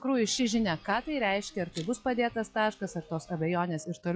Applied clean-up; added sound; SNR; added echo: classical method log-MMSE.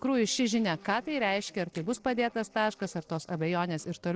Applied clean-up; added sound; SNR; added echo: neural separator model SepFormer DNS4.